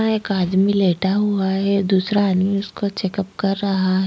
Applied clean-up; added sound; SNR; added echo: none; none; none; none.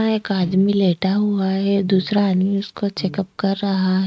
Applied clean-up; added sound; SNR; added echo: neural mask model RNNoise.